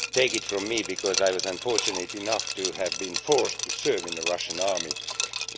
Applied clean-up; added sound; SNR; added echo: none; Liquid; 3 dB; none.